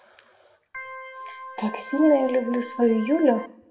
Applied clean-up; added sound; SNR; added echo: none; Organ; 15 dB; reverberation time 0.7 s.